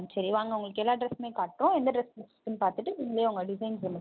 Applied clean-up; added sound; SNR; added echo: none; none; none; none.